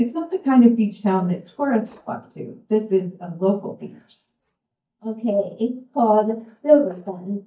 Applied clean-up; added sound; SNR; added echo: neural mask model DeepFilterNet 3.